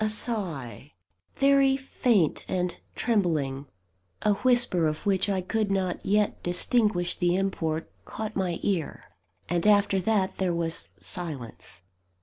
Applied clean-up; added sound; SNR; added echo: none; none; none; none.